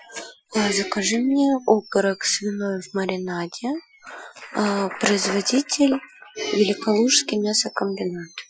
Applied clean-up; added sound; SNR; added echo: classical method Wiener filter.